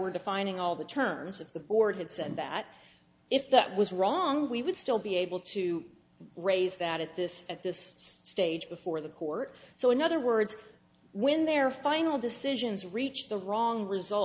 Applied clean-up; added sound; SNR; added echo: none; none; none; none.